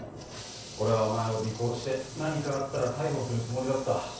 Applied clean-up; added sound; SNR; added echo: none; Toilet flush; 15 dB; reverberation time 0.6 s.